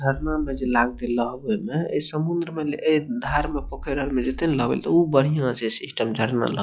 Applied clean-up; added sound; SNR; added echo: classical method log-MMSE.